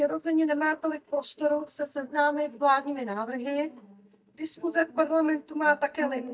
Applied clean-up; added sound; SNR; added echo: neural mask model DeepFilterNet 3.